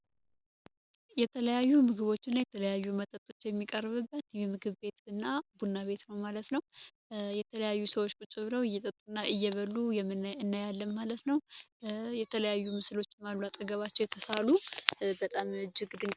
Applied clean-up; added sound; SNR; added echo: none; none; none; none.